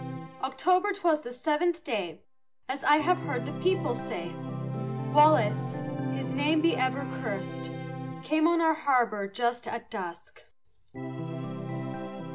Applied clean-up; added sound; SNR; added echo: none; Organ; 6 dB; none.